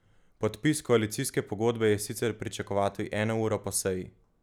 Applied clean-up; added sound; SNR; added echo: none; none; none; none.